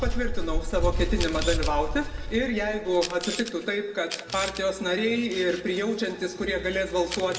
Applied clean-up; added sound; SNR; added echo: none; Camera; 14 dB; reverberation time 1.2 s.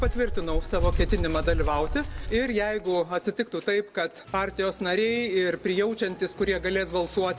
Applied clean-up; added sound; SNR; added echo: none; none; none; none.